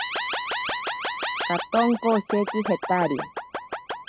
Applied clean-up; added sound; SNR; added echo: neural mask model RNNoise.